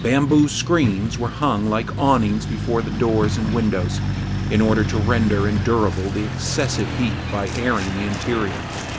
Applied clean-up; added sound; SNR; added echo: none; Truck; 3 dB; none.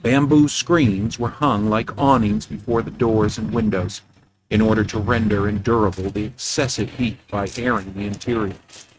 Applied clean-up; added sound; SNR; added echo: neural mask model RNNoise.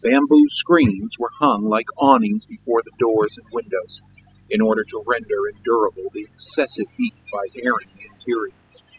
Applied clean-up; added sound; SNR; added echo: classical method spectral subtraction.